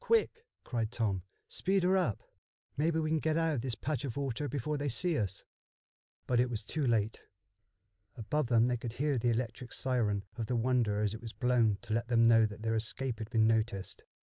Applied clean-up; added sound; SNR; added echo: none; none; none; none.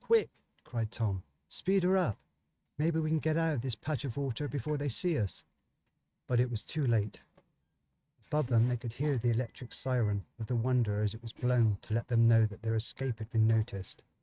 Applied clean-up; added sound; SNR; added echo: neural mask model RNNoise.